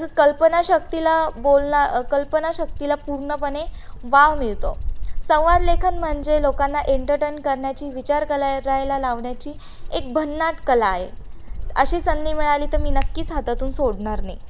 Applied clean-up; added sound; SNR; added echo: none; Bird vocalization, bird call, bird song; 4 dB; none.